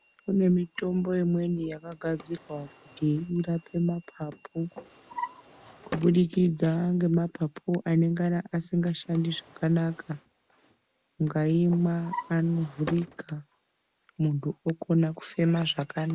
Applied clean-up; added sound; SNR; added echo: none; Clock + Drawer open or close; 18 dB; none.